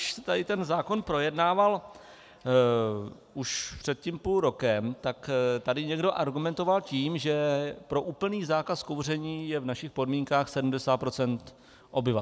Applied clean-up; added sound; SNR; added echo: none; none; none; none.